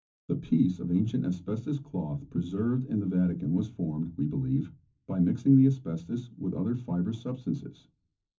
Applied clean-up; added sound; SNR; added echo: none; none; none; reverberation time 0.3 s.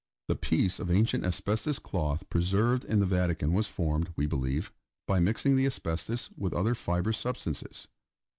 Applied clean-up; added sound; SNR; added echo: none; none; none; none.